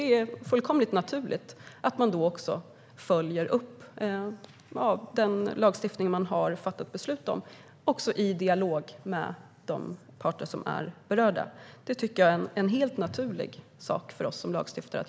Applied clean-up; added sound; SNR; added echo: none; none; none; none.